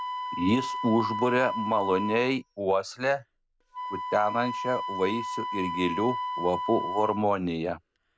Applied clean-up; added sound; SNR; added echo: none; Wind instrument, woodwind instrument; 6 dB; none.